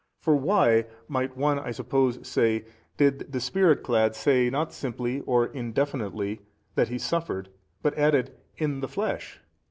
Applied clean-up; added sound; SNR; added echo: none; none; none; none.